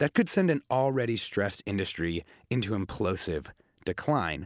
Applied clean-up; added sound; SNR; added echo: none; none; none; none.